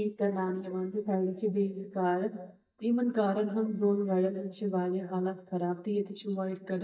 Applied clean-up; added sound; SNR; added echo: neural mask model DeepFilterNet 3.